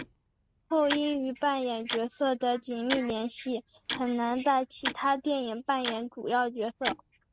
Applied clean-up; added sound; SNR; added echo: none; Tick-tock; 10 dB; none.